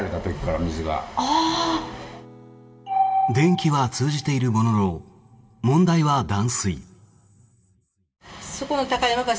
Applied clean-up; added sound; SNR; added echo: none; Acoustic guitar / Strum; 19 dB; reverberation time 0.3 s.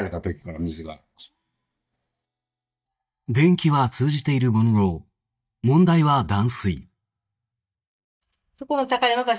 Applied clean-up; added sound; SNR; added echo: neural mask model DeepFilterNet 3.